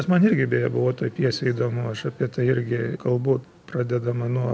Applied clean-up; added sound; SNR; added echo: none; none; none; none.